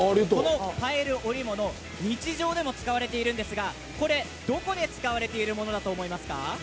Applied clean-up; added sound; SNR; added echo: none; none; none; none.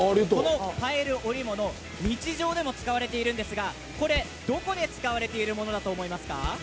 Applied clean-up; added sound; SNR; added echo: none; Thump, thud; 16 dB; none.